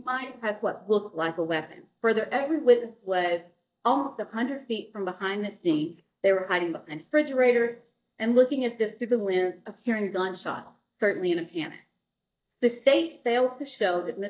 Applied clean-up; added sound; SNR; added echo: neural mask model DeepFilterNet 3.